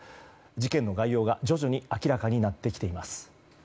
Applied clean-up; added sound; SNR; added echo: none; none; none; none.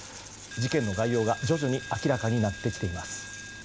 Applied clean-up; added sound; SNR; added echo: none; Coin (dropping); 11 dB; none.